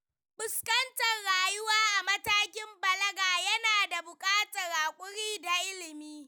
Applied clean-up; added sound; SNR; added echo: none; none; none; none.